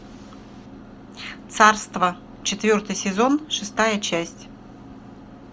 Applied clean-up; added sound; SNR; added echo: none; none; none; none.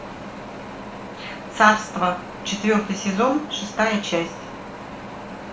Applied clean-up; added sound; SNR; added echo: none; Wind; 12 dB; reverberation time 0.4 s.